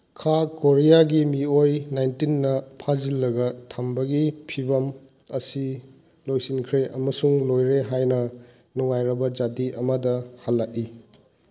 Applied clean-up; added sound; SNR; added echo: none; none; none; none.